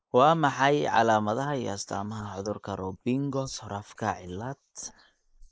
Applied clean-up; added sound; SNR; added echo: neural mask model Resemble Enhance denoiser.